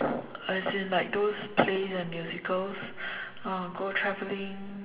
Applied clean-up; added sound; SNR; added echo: none; none; none; reverberation time 1.8 s.